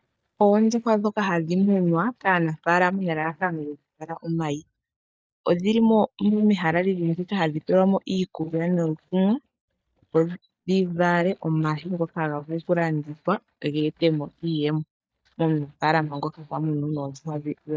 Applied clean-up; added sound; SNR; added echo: neural mask model DeepFilterNet 3.